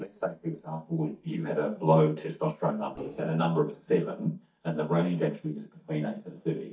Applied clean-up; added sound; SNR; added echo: neural mask model DeepFilterNet 3.